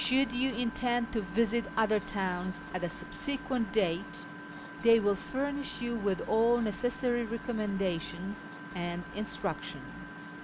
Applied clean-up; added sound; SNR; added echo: none; Engine; 12 dB; none.